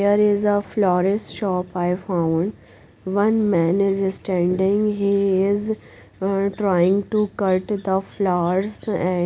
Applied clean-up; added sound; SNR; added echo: none; none; none; none.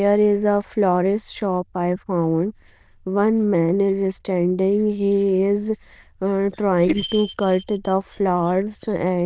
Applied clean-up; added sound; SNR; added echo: neural diffusion model UNIVERSE++.